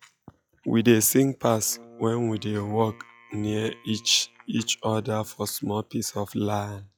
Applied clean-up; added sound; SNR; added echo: classical method log-MMSE.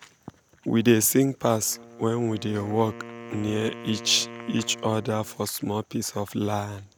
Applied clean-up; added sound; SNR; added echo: none; Wind instrument, woodwind instrument; 17 dB; none.